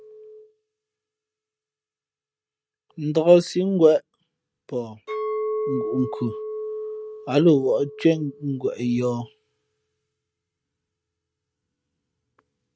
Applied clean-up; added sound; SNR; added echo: neural mask model RNNoise.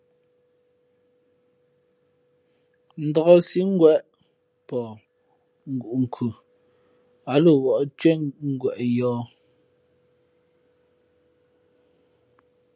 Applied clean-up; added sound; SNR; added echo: none; none; none; none.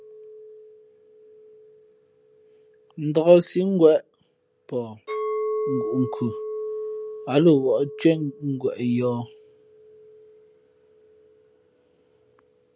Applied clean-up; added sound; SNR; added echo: none; Chink, clink; 10 dB; none.